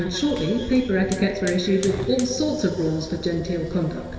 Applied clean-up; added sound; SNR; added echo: none; Hiss / Fire; 16 dB; reverberation time 2.5 s.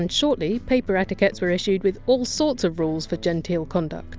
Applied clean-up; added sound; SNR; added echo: none; none; none; none.